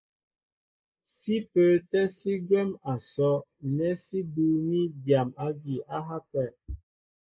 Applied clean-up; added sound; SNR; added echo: neural mask model Resemble Enhance denoiser.